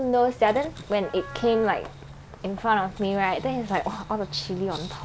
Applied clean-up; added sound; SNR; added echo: none; Wind instrument, woodwind instrument; 18 dB; none.